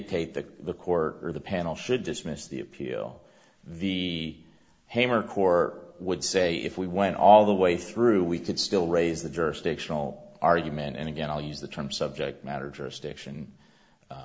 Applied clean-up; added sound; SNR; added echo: none; none; none; none.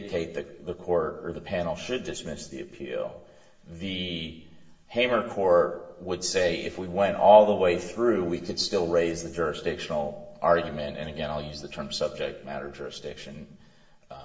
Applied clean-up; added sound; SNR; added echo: none; none; none; reverberation time 0.8 s.